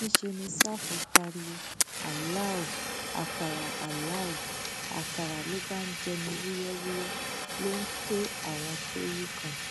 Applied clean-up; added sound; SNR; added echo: none; Fire; -3 dB; none.